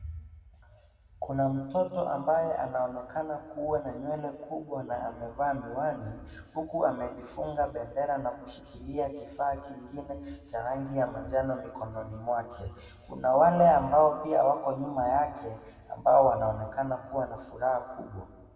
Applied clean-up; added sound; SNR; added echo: none; none; none; reverberation time 1.6 s.